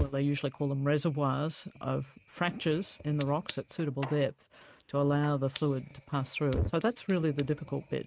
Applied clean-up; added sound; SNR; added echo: neural mask model RNNoise.